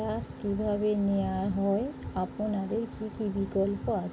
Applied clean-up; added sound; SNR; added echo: none; none; none; none.